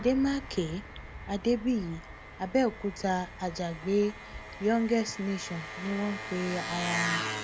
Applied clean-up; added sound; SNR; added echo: none; Engine; 8 dB; none.